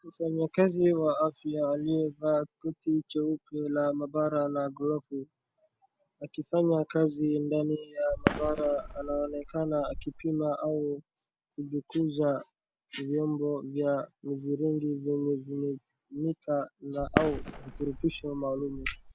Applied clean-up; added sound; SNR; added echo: none; Fireworks; 5 dB; none.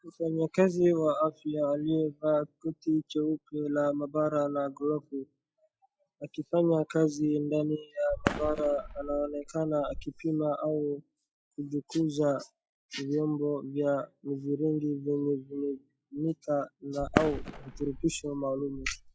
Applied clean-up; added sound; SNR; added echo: classical method log-MMSE.